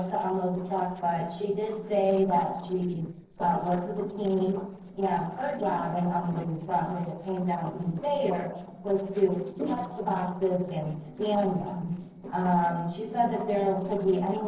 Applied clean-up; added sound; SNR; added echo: neural separator model SepFormer DNS4.